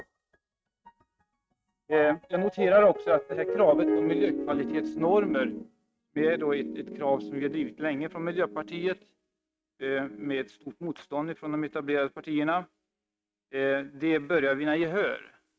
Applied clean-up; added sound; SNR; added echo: neural mask model RNNoise.